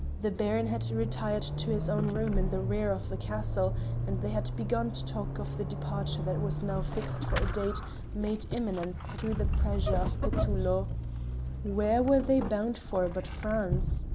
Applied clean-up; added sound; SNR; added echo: none; Squeak / Accelerating, revving, vroom / Vehicle; 0 dB; none.